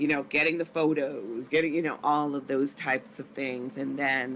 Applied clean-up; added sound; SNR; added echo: none; none; none; none.